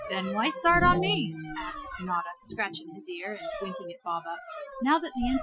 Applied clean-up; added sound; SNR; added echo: classical method Wiener filter.